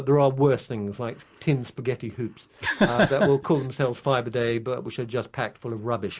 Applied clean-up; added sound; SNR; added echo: none; none; none; none.